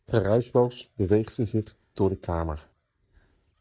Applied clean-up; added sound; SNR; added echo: neural mask model DeepFilterNet 3.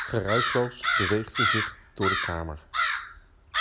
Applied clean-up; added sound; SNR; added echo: none; Crow; -2 dB; none.